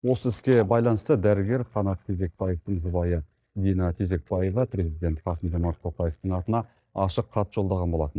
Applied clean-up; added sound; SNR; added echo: neural mask model DeepFilterNet 3.